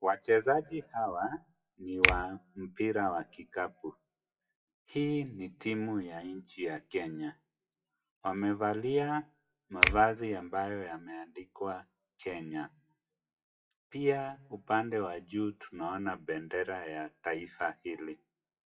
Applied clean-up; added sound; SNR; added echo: classical method WPE with log-MMSE.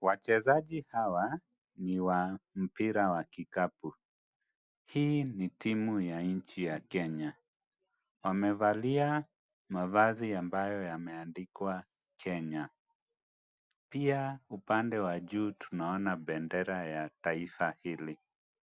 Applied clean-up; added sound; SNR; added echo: none; none; none; none.